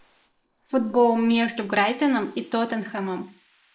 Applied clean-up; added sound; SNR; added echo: neural mask model Resemble Enhance denoiser.